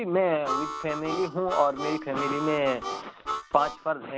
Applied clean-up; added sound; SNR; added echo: none; Harmonica; 6 dB; none.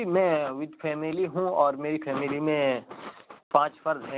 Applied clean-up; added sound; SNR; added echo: none; none; none; none.